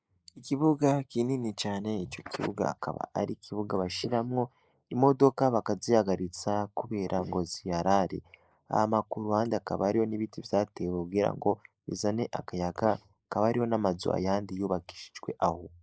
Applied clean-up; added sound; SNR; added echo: neural mask model Resemble Enhance denoiser.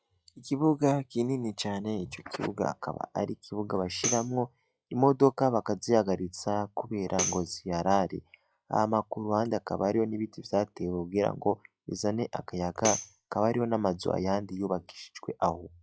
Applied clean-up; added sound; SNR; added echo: classical method log-MMSE.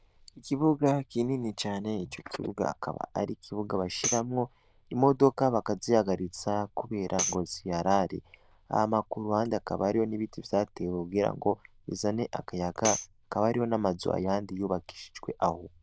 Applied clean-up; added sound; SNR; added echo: neural diffusion model UNIVERSE++.